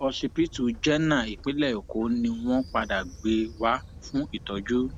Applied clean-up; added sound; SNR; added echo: none; Train; 16 dB; none.